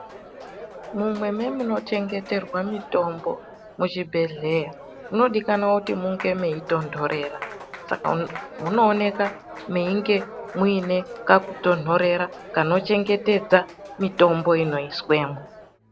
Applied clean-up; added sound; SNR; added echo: none; Applause; 15 dB; none.